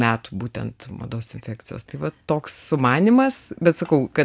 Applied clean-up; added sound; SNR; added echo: none; none; none; none.